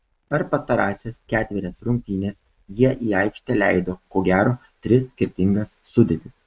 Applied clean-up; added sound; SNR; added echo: neural mask model RNNoise.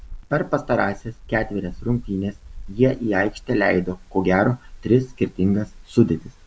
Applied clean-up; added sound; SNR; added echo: none; Gull, seagull; 17 dB; none.